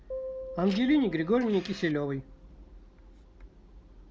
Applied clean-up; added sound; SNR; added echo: none; Printer + Piano; 14 dB; none.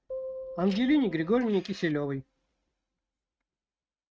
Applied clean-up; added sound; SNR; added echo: neural mask model RNNoise.